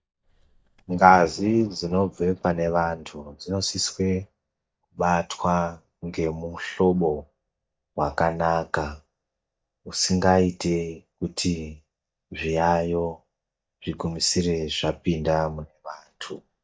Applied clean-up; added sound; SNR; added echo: neural mask model DeepFilterNet 3.